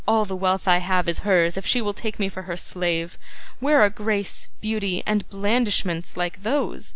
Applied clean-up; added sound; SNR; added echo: none; none; none; none.